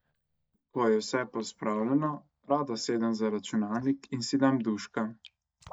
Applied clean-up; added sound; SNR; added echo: neural mask model DeepFilterNet 3.